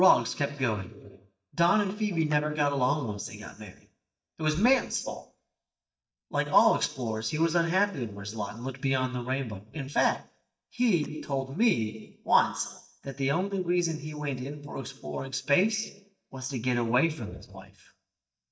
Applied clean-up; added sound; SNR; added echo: neural mask model DeepFilterNet 3.